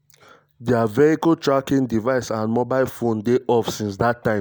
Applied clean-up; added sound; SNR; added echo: none; none; none; none.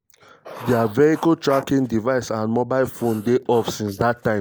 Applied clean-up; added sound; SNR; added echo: neural mask model Resemble Enhance denoiser.